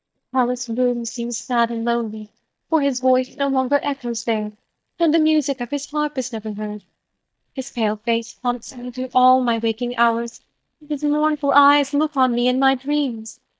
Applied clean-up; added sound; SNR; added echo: neural mask model DeepFilterNet 3.